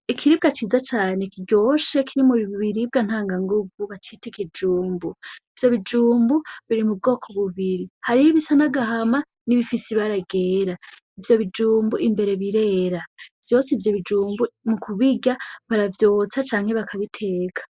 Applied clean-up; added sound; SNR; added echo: neural mask model Resemble Enhance denoiser.